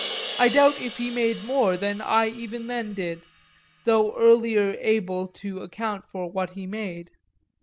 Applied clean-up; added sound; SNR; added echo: none; Crash cymbal; 15 dB; none.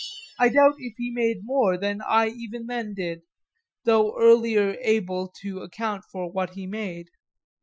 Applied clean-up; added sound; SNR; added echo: classical method Wiener filter.